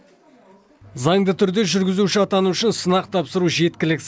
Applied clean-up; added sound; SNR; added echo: none; none; none; none.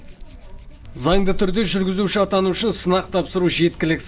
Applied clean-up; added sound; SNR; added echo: none; Hands; 8 dB; reverberation time 2.2 s.